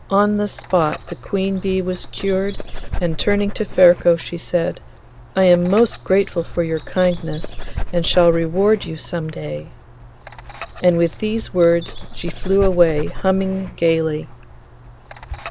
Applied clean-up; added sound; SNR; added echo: none; Dog; 9 dB; none.